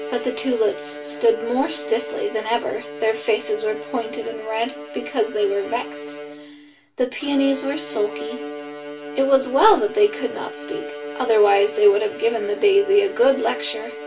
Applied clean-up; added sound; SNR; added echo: none; Bowed string instrument; 12 dB; reverberation time 0.2 s.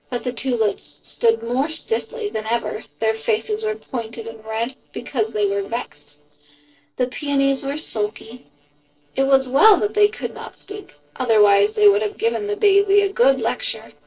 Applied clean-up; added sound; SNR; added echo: neural separator model SepFormer DNS4.